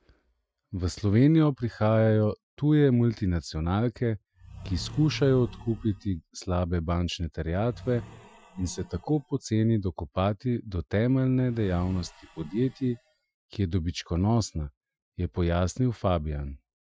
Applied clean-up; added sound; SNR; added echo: classical method Wiener filter.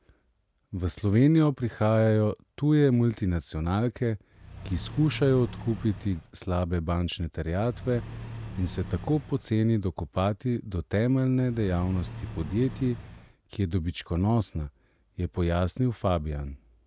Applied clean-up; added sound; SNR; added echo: none; Accelerating, revving, vroom / Car; 13 dB; none.